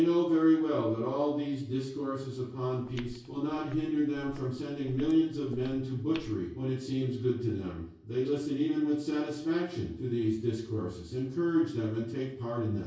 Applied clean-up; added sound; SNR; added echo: none; Walk, footsteps; 19 dB; reverberation time 0.6 s.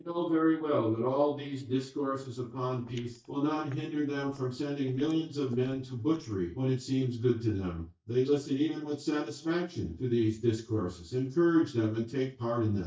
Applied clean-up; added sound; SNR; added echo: neural mask model DeepFilterNet 3.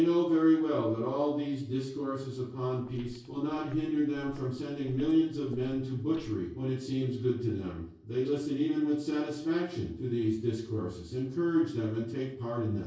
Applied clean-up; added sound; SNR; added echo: neural separator model SepFormer DNS4.